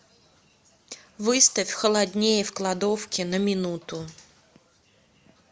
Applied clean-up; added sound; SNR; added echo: none; none; none; none.